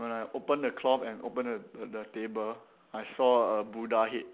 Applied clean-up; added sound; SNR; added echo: none; none; none; none.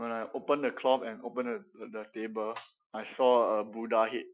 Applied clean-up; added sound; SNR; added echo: classical method Wiener filter.